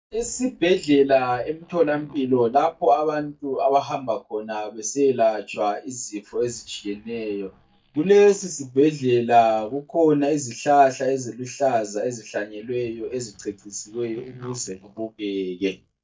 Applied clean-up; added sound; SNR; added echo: neural mask model DeepFilterNet 3.